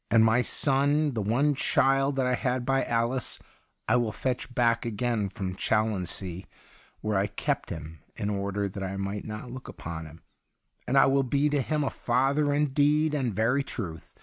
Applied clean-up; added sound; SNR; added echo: none; none; none; none.